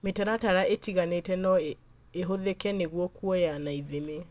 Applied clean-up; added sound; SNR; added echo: none; none; none; none.